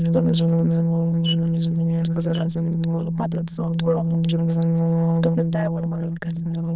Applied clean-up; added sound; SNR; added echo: neural diffusion model UNIVERSE++.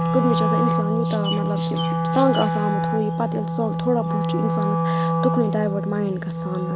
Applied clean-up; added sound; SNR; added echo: none; Wind instrument, woodwind instrument; -2 dB; none.